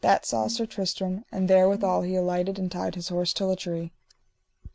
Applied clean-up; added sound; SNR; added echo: none; Brass instrument; 15 dB; none.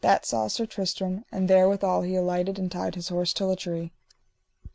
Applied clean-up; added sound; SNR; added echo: none; none; none; none.